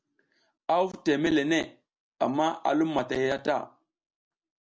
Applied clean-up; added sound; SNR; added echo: none; none; none; none.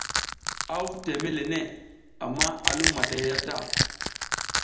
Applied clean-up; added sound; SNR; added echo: none; Crack / Crushing; -2 dB; reverberation time 0.8 s.